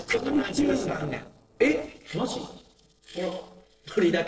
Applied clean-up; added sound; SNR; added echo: neural separator model SepFormer DNS4.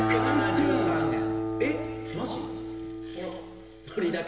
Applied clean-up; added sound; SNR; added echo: none; Acoustic guitar; -1 dB; reverberation time 1.3 s.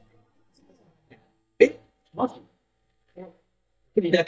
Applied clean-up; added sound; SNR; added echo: neural mask model DeepFilterNet 3.